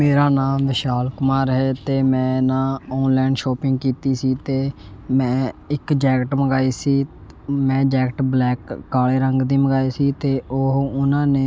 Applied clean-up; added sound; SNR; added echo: none; none; none; none.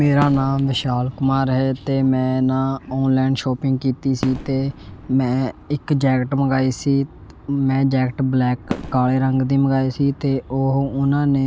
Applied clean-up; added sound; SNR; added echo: none; Fireworks; 17 dB; none.